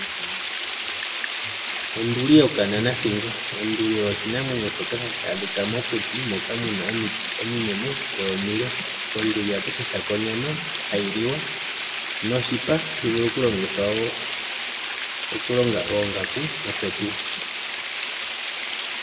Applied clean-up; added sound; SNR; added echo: none; Water; 0 dB; reverberation time 1.0 s.